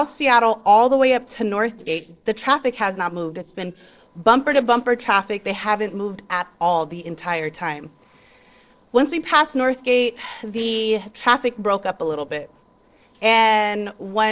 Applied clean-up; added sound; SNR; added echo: neural separator model SepFormer DNS4.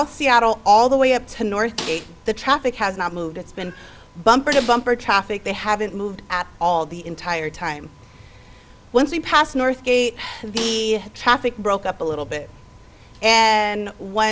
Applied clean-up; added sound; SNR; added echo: none; Snare drum; 14 dB; none.